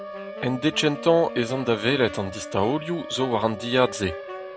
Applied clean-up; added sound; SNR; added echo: none; Wind instrument, woodwind instrument + Siren; 11 dB; none.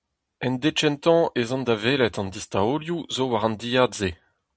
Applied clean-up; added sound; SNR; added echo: none; none; none; none.